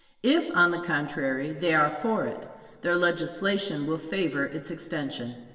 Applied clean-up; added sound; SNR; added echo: none; none; none; reverberation time 2.7 s.